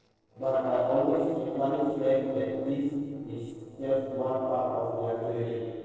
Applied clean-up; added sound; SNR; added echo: neural separator model SepFormer DNS4.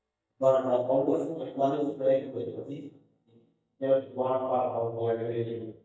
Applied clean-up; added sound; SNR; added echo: neural mask model DeepFilterNet 3.